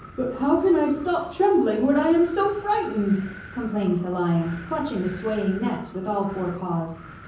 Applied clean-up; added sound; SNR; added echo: none; Wind; 18 dB; reverberation time 0.7 s.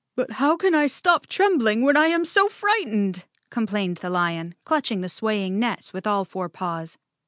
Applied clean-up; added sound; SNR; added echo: none; none; none; none.